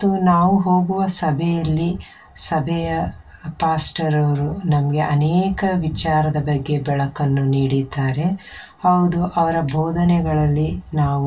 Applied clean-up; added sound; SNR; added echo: none; none; none; reverberation time 0.2 s.